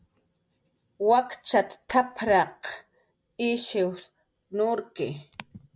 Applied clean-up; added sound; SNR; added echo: none; Tap; 19 dB; none.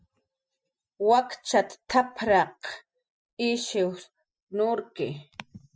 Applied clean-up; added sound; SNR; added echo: classical method spectral subtraction.